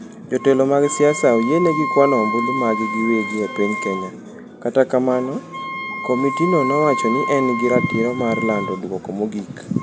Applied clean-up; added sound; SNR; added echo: none; Wind instrument, woodwind instrument; 7 dB; none.